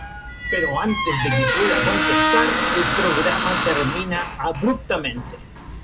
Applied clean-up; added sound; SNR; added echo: none; Squeak; -2 dB; none.